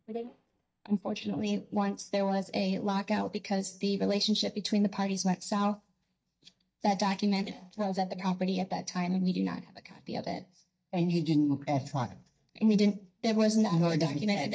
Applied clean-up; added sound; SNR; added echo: neural mask model DeepFilterNet 3.